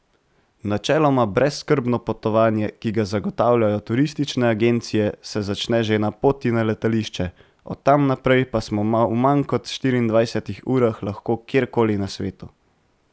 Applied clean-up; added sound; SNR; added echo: none; none; none; none.